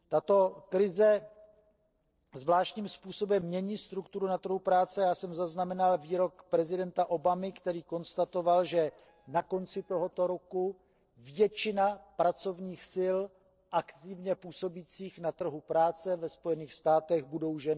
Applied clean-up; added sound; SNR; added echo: neural separator model SepFormer DNS4.